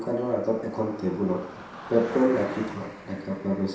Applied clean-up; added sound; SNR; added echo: none; Cricket; 14 dB; reverberation time 0.7 s.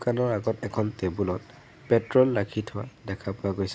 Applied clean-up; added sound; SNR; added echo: none; none; none; none.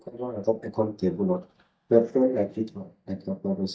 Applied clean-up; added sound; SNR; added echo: neural mask model DeepFilterNet 3.